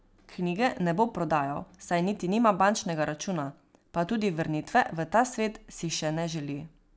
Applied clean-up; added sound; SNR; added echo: none; none; none; none.